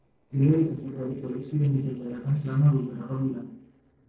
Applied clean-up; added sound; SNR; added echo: neural separator model SepFormer DNS4.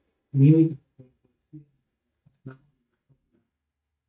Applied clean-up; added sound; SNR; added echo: neural mask model DeepFilterNet 3.